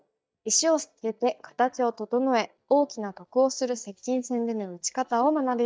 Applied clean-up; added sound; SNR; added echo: neural mask model DeepFilterNet 3.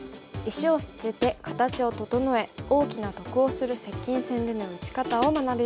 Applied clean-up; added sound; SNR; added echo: none; Hi-hat; 14 dB; none.